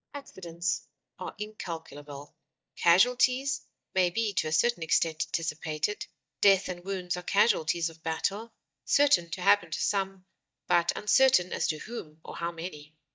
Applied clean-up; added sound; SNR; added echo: neural mask model DeepFilterNet 3.